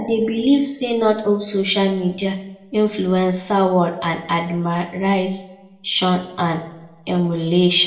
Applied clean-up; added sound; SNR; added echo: none; none; none; reverberation time 0.6 s.